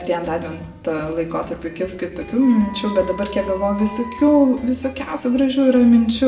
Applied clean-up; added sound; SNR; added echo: none; Wind instrument, woodwind instrument; 17 dB; reverberation time 0.7 s.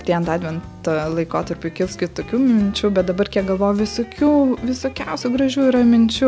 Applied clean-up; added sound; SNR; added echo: none; none; none; none.